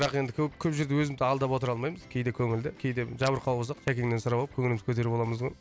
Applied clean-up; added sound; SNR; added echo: none; none; none; none.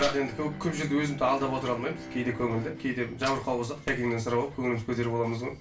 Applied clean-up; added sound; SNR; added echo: none; Bowed string instrument; 15 dB; reverberation time 0.3 s.